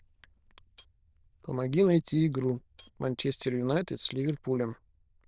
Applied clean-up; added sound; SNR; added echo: neural diffusion model UNIVERSE++.